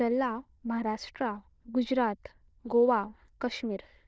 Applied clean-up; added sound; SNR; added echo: neural diffusion model UNIVERSE++.